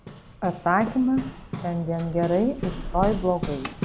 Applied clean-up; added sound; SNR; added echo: none; Hammer; 8 dB; none.